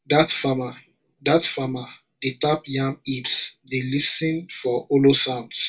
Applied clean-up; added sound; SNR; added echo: none; none; none; reverberation time 0.1 s.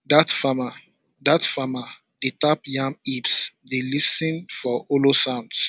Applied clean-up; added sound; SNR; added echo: none; none; none; none.